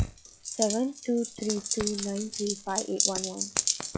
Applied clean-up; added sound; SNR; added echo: classical method log-MMSE.